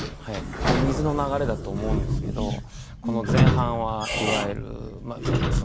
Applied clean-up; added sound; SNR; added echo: none; Squeak / Sliding door; -4 dB; none.